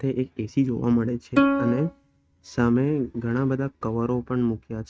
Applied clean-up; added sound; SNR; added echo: neural mask model RNNoise.